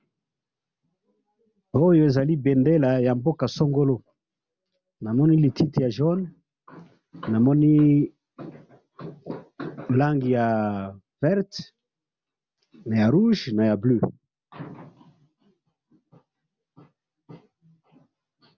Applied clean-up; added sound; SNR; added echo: none; none; none; none.